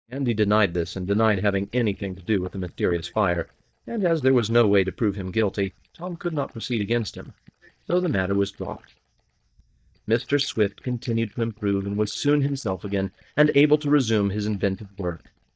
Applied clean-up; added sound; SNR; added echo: neural mask model DeepFilterNet 3.